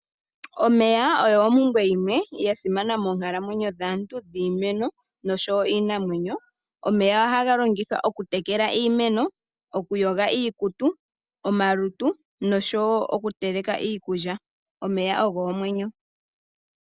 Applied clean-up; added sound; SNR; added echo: none; none; none; none.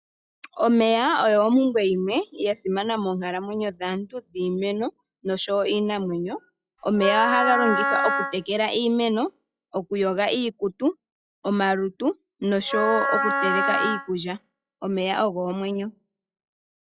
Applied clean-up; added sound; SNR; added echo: classical method log-MMSE.